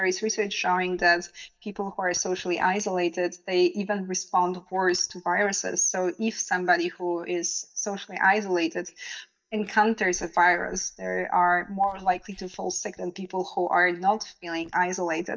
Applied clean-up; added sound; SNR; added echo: neural mask model DeepFilterNet 3.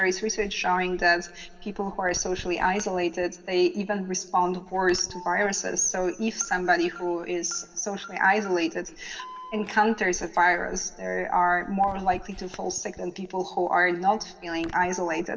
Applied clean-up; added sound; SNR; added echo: none; Alarm; 18 dB; reverberation time 2.4 s.